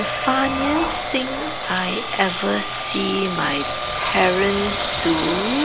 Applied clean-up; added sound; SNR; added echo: none; Engine; 3 dB; none.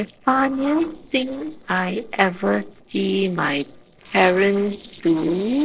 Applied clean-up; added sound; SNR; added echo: neural separator model SepFormer DNS4.